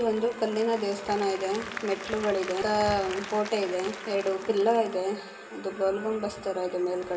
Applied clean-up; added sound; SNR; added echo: none; Applause / Crowd; 15 dB; reverberation time 0.9 s.